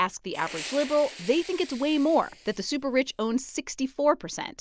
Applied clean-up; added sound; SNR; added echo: none; Fire; 17 dB; none.